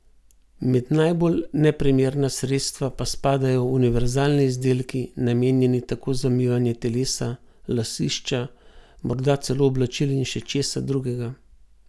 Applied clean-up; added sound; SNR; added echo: none; none; none; none.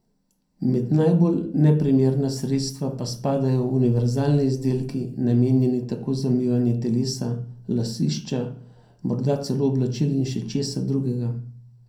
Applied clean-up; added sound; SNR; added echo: none; none; none; reverberation time 0.5 s.